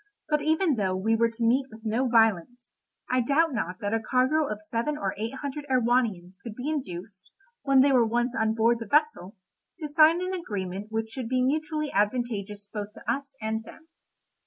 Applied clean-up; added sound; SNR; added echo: none; none; none; none.